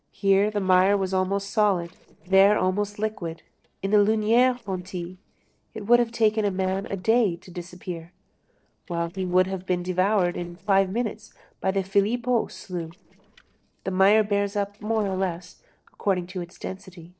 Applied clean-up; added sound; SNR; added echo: neural separator model SepFormer DNS4.